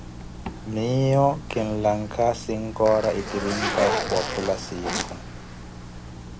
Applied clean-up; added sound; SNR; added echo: none; Zipper (clothing); 6 dB; none.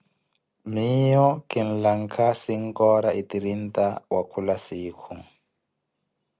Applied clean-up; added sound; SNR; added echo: none; none; none; none.